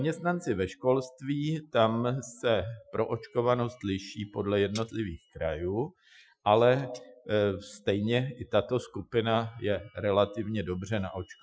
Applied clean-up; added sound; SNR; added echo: classical method Wiener filter.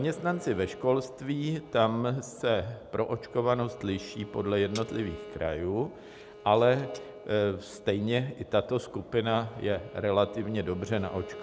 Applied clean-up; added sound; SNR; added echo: none; Glass + Bowed string instrument; 18 dB; none.